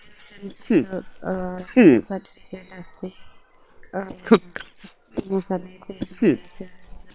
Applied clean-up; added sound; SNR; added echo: neural separator model SepFormer WHAM!.